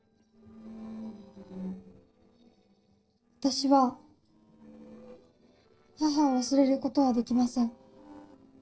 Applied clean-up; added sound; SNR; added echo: neural separator model SepFormer DNS4.